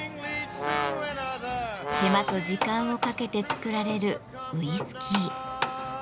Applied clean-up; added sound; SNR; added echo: none; Brass instrument; 2 dB; none.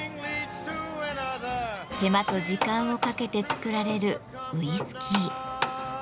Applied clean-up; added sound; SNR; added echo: none; none; none; none.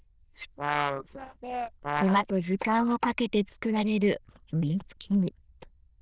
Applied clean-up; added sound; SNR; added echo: neural diffusion model UNIVERSE++.